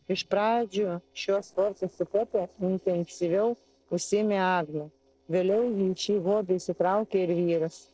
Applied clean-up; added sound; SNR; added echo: neural separator model SepFormer DNS4.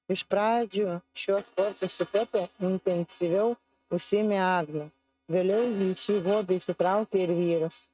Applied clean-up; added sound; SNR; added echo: neural mask model RNNoise.